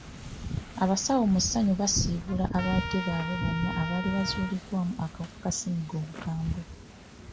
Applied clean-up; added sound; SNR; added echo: none; Trumpet + Wind / Ocean; 6 dB; none.